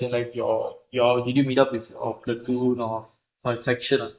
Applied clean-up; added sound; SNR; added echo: neural mask model Resemble Enhance denoiser.